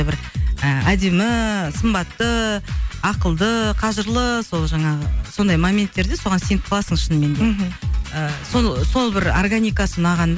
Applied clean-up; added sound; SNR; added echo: none; none; none; none.